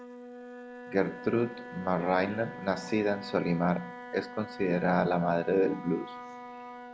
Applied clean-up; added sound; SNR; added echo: none; Wind instrument, woodwind instrument; 13 dB; none.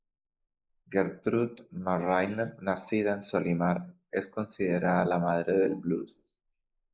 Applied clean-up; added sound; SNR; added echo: neural mask model Resemble Enhance denoiser.